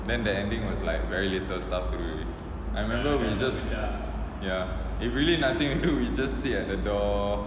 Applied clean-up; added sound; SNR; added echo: none; none; none; none.